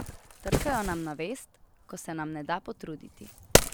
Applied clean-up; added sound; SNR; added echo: none; Wood; -5 dB; none.